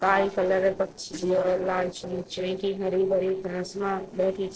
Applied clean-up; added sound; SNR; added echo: neural separator model SepFormer DNS4.